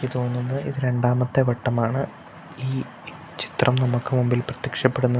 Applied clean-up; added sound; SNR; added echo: none; none; none; none.